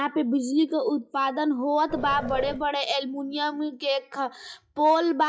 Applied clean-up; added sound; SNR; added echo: classical method WPE with log-MMSE.